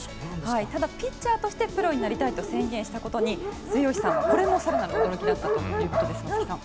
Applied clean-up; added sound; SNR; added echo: none; Dog; 2 dB; none.